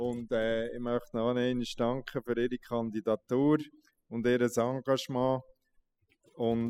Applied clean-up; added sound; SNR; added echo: classical method spectral subtraction.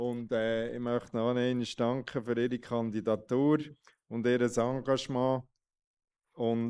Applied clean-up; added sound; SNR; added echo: neural mask model Resemble Enhance denoiser.